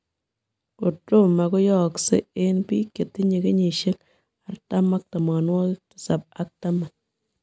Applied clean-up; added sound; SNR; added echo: none; none; none; none.